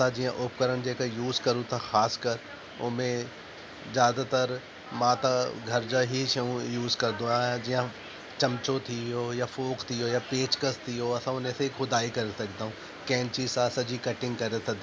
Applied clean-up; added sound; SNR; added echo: none; none; none; none.